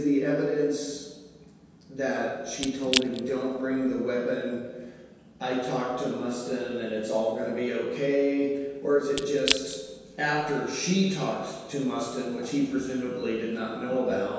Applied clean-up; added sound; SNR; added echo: none; Crack / Crushing; 5 dB; reverberation time 1.2 s.